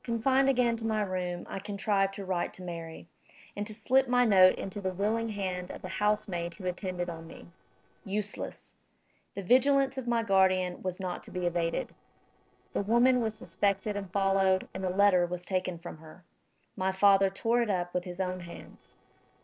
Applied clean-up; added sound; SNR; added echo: neural separator model SepFormer DNS4.